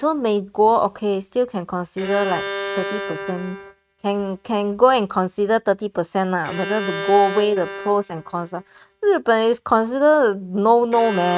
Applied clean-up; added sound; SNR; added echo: neural mask model RNNoise.